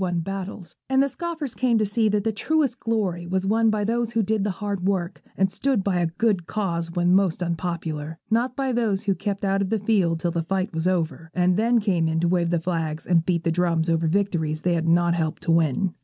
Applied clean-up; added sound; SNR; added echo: none; none; none; none.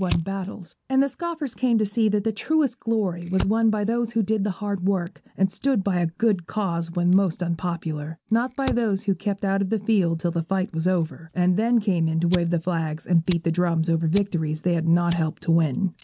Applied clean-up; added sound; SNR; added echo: none; Fire; 18 dB; none.